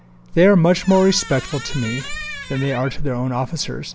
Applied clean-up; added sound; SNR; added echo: none; Squeak; 14 dB; none.